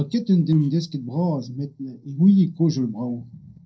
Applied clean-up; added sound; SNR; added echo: neural separator model SepFormer DNS4.